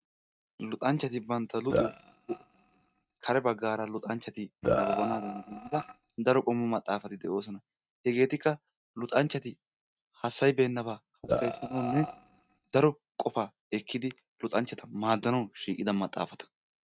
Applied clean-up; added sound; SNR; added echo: neural mask model RNNoise.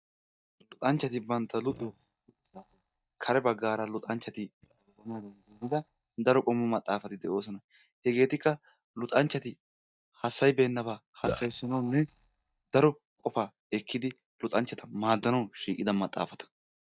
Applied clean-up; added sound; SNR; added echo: neural mask model DeepFilterNet 3.